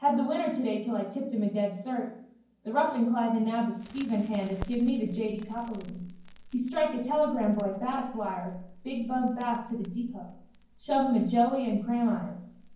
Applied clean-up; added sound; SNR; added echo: none; Crackle; 20 dB; reverberation time 0.9 s.